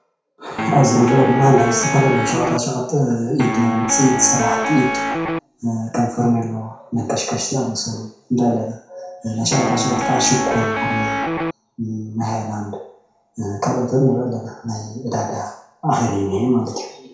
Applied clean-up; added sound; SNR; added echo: none; Guitar; 2 dB; reverberation time 0.5 s.